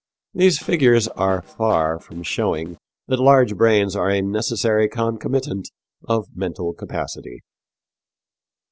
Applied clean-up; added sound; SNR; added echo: neural separator model SepFormer DNS4.